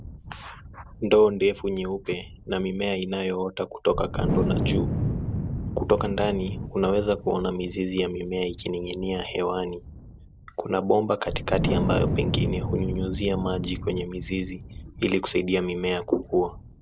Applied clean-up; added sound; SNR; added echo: none; Wind; 5 dB; none.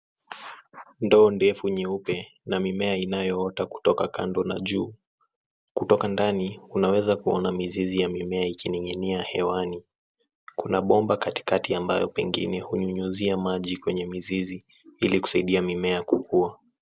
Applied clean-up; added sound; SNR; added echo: none; none; none; none.